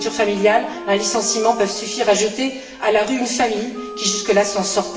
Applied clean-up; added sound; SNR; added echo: none; Wind instrument, woodwind instrument; 15 dB; reverberation time 1.1 s.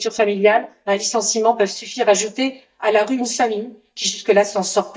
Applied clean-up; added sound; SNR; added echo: neural mask model DeepFilterNet 3.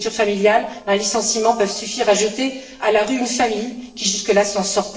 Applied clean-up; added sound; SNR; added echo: neural separator model SepFormer DNS4.